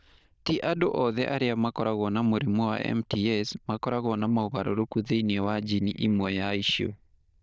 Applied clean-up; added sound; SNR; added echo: neural diffusion model UNIVERSE++.